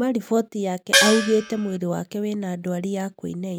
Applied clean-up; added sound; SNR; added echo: none; Gong; -3 dB; none.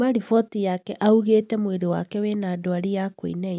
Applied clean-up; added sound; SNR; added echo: none; none; none; none.